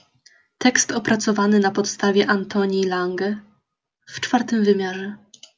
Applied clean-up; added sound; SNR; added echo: none; none; none; none.